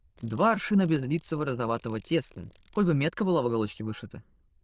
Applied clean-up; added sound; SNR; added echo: neural diffusion model UNIVERSE++.